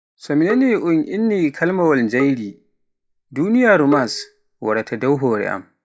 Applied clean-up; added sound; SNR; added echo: classical method log-MMSE.